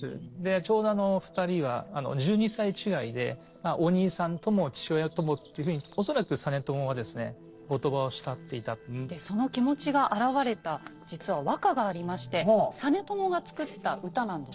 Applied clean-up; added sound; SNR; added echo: neural separator model SepFormer DNS4.